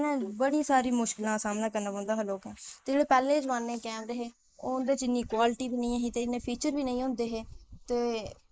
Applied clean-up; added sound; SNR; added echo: neural mask model Resemble Enhance denoiser.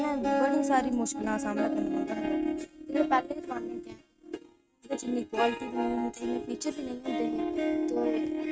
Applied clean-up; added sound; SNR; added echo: neural mask model RNNoise.